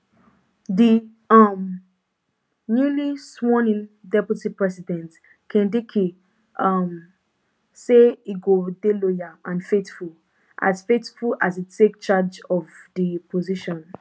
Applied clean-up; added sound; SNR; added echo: none; none; none; none.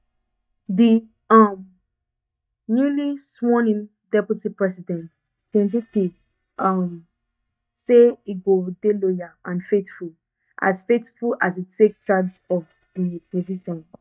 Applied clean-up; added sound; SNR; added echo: neural mask model DeepFilterNet 3.